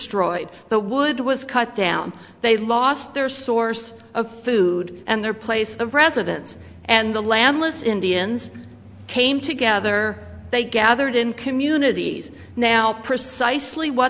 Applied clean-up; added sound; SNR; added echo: none; none; none; none.